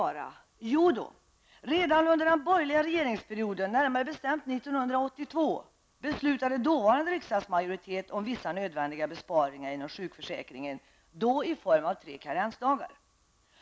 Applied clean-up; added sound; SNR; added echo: none; none; none; none.